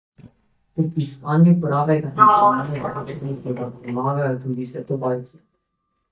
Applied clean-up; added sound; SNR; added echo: neural mask model DeepFilterNet 3.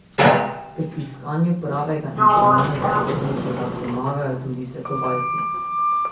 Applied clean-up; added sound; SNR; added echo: none; Sliding door; -4 dB; reverberation time 0.6 s.